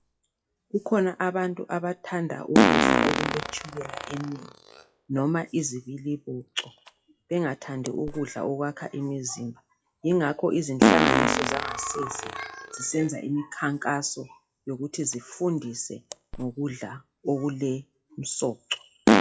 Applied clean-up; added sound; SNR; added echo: classical method WPE with log-MMSE.